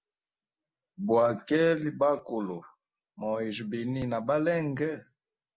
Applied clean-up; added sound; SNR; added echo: none; none; none; none.